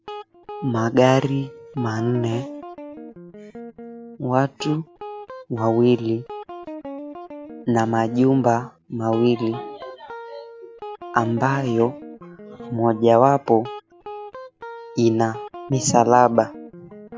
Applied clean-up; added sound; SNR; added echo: none; Guitar; 15 dB; none.